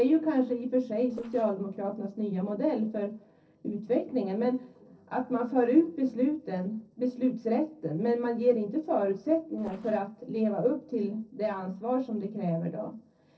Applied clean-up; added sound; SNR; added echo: neural separator model SepFormer DNS4.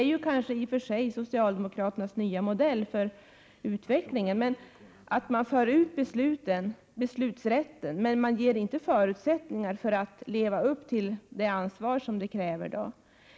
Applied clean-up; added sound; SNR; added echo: none; none; none; none.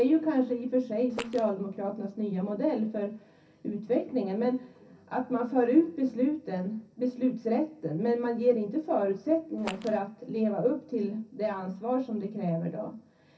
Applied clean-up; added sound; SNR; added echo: none; Fart; 12 dB; reverberation time 0.3 s.